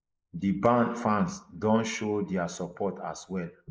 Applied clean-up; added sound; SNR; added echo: neural mask model Resemble Enhance denoiser.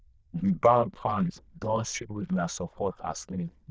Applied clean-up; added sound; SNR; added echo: neural diffusion model UNIVERSE++.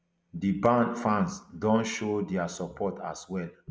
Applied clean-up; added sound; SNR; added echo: none; none; none; none.